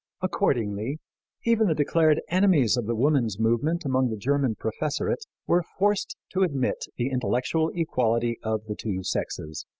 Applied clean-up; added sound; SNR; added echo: none; none; none; none.